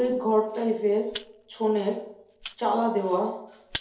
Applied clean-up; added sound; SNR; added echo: none; Rattle (instrument); 18 dB; reverberation time 2.2 s.